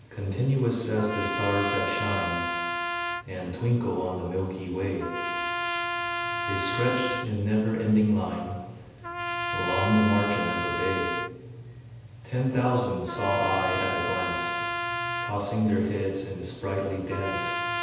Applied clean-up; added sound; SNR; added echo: none; Trumpet; 4 dB; reverberation time 1.1 s.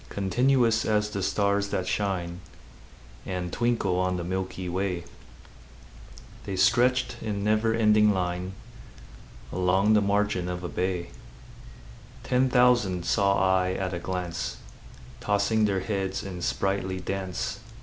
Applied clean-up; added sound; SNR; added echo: none; none; none; none.